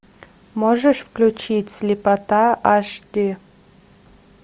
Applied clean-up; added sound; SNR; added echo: none; none; none; none.